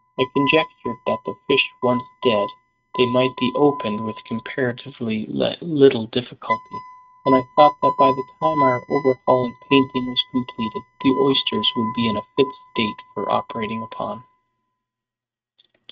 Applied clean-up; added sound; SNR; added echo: neural mask model RNNoise.